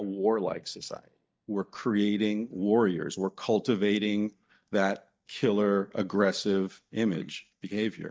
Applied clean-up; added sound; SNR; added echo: neural mask model DeepFilterNet 3.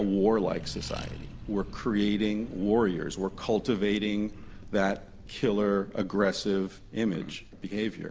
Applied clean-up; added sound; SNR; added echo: none; Accelerating, revving, vroom; 15 dB; none.